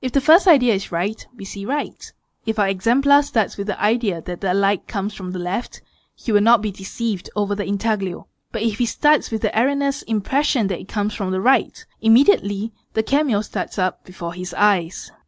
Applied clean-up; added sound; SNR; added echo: none; none; none; none.